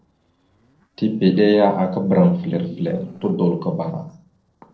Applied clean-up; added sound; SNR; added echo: neural separator model SepFormer DNS4.